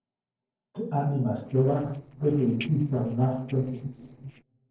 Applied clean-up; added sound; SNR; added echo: neural separator model SepFormer DNS4.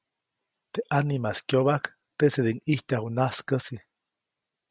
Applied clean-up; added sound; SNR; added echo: none; none; none; none.